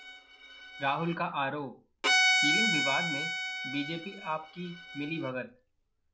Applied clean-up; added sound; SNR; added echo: none; Bowed string instrument; -3 dB; none.